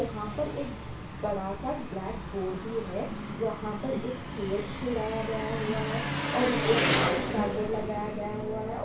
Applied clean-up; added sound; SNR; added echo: none; Engine; 0 dB; reverberation time 0.3 s.